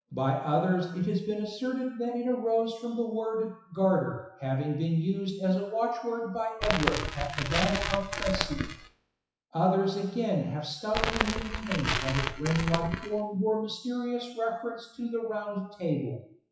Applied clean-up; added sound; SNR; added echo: classical method WPE with log-MMSE.